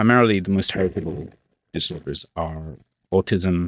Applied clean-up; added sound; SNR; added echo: neural mask model DeepFilterNet 3.